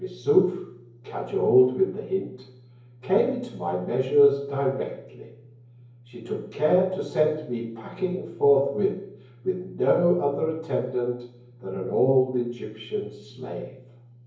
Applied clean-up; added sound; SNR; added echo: none; none; none; reverberation time 0.9 s.